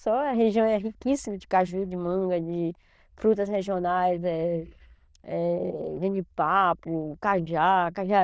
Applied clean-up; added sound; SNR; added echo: neural diffusion model UNIVERSE++.